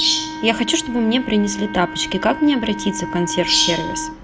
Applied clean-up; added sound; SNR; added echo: none; Wind instrument, woodwind instrument; 10 dB; none.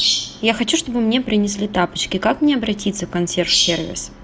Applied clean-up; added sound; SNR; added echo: none; none; none; none.